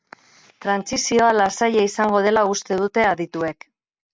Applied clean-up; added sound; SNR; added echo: none; none; none; none.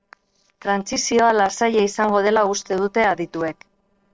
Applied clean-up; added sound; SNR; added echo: neural separator model SepFormer DNS4.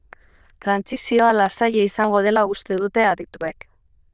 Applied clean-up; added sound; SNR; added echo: neural diffusion model UNIVERSE++.